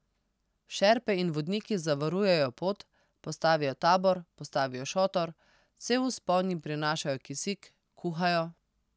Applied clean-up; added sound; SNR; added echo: none; none; none; none.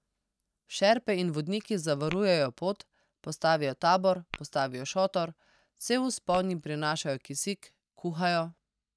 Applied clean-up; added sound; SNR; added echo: neural mask model DeepFilterNet 3.